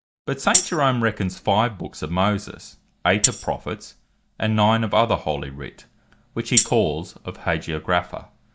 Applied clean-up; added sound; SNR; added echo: neural mask model DeepFilterNet 3.